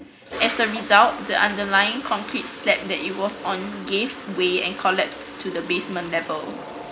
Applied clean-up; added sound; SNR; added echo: none; Toilet flush; 12 dB; none.